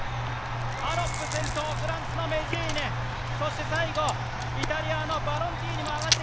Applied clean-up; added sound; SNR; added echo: none; Chewing, mastication; 0 dB; none.